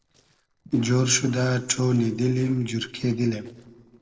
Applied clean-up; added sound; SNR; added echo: neural separator model SepFormer DNS4.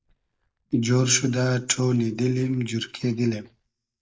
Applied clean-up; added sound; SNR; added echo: neural mask model DeepFilterNet 3.